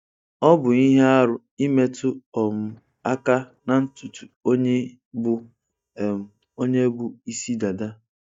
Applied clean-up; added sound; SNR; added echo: neural mask model DeepFilterNet 3.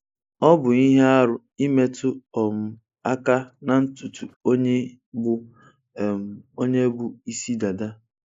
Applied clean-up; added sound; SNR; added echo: neural mask model Resemble Enhance denoiser.